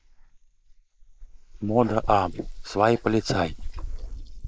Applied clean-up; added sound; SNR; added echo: neural mask model Resemble Enhance denoiser.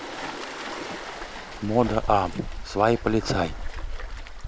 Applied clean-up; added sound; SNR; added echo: none; Waves, surf; 6 dB; none.